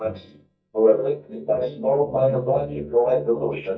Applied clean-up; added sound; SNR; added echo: neural mask model DeepFilterNet 3.